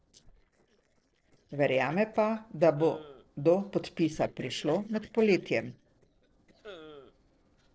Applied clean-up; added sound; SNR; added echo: neural separator model SepFormer DNS4.